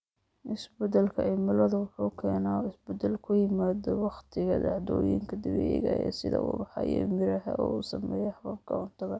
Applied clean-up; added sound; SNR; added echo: none; none; none; none.